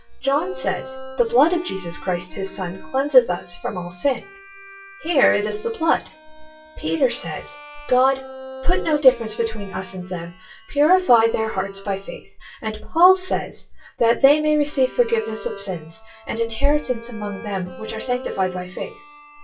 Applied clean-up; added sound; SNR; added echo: classical method WPE with log-MMSE.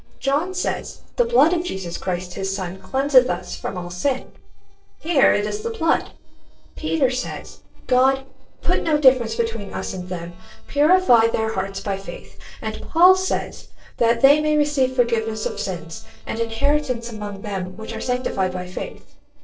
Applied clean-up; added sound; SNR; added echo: neural separator model SepFormer DNS4.